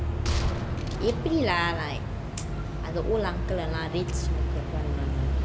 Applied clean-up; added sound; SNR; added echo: none; Gunshot, gunfire; 6 dB; none.